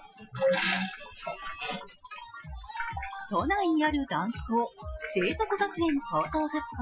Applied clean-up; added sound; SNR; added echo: classical method Wiener filter.